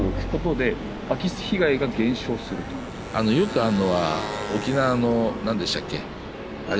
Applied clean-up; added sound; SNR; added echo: none; Motorcycle + Bowed string instrument; 11 dB; none.